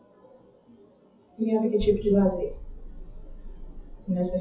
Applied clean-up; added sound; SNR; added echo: classical method WPE with log-MMSE.